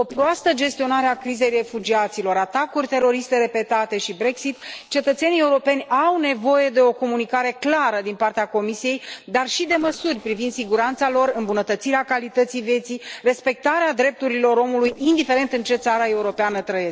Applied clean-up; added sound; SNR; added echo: neural separator model SepFormer DNS4.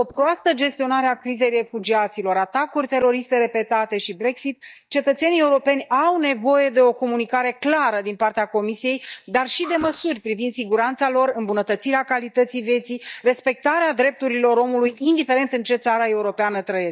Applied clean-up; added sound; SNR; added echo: neural mask model DeepFilterNet 3.